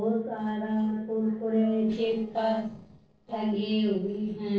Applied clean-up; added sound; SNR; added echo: neural separator model SepFormer DNS4.